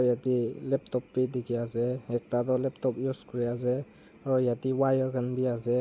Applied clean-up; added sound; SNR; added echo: none; none; none; none.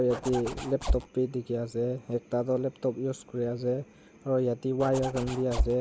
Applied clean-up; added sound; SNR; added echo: none; Zipper (clothing); 2 dB; none.